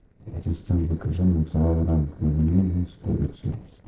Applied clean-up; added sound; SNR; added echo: neural separator model SepFormer DNS4.